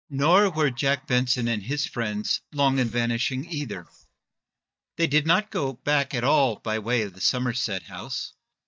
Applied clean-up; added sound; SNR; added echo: neural mask model DeepFilterNet 3.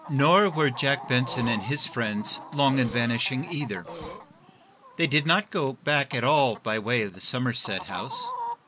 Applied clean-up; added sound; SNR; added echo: none; Burping, eructation + Chicken, rooster; 14 dB; none.